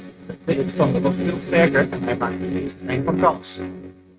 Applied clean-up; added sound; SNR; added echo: neural mask model RNNoise.